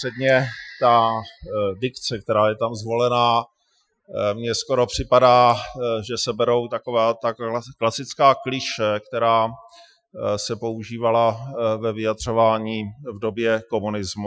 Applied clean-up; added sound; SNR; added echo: classical method Wiener filter.